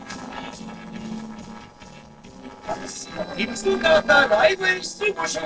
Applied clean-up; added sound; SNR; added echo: neural separator model SepFormer DNS4.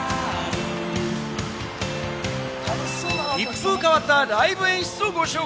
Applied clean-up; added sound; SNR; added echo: none; none; none; none.